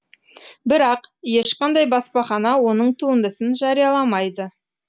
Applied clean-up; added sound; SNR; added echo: none; none; none; none.